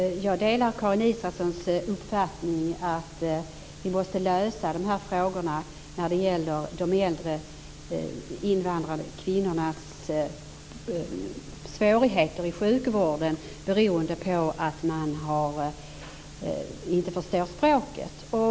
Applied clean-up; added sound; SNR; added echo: none; none; none; none.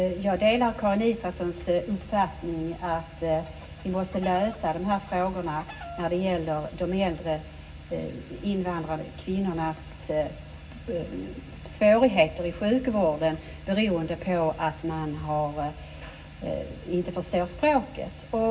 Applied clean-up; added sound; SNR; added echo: none; Chicken, rooster; 18 dB; reverberation time 0.4 s.